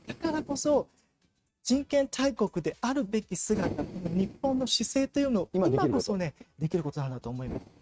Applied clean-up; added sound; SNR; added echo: neural mask model RNNoise.